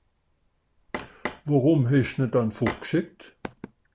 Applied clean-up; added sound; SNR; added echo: none; none; none; none.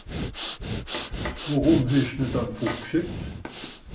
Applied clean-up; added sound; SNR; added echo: none; Breathing; 6 dB; reverberation time 0.6 s.